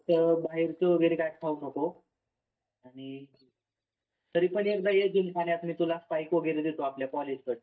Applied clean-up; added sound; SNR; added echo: neural mask model DeepFilterNet 3.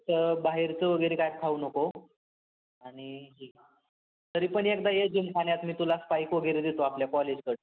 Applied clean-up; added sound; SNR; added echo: none; none; none; none.